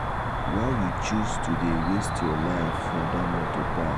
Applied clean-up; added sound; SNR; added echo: none; Cricket; -2 dB; none.